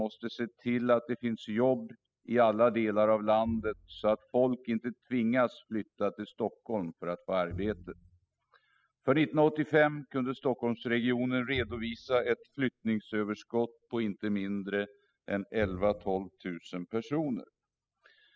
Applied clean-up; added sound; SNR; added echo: classical method spectral subtraction.